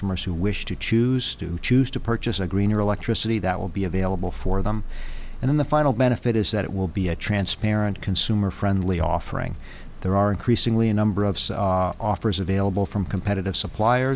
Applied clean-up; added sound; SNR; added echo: none; none; none; none.